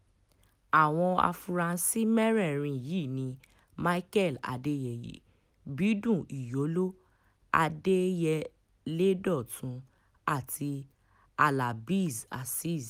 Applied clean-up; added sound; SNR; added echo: none; none; none; none.